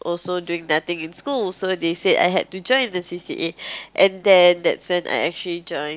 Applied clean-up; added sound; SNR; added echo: none; none; none; none.